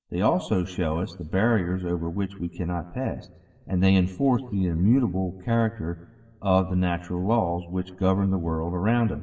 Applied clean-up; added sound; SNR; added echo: none; none; none; reverberation time 1.7 s.